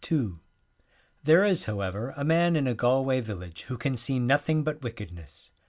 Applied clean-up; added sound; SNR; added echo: none; none; none; none.